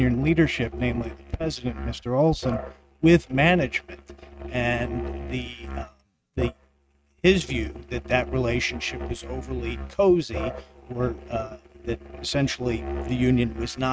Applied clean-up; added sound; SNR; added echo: neural mask model RNNoise.